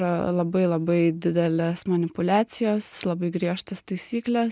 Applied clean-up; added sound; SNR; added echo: none; none; none; none.